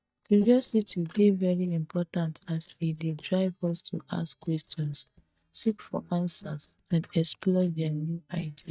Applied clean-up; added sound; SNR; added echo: neural mask model DeepFilterNet 3.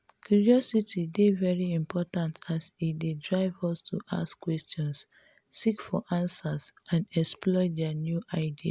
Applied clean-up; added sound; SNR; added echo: none; none; none; none.